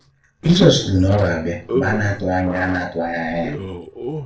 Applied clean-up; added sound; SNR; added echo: neural separator model SepFormer DNS4.